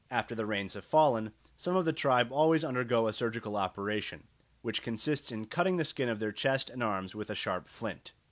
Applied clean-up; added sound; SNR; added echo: none; none; none; none.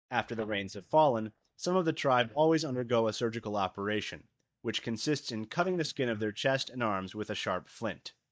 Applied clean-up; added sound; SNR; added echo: neural mask model DeepFilterNet 3.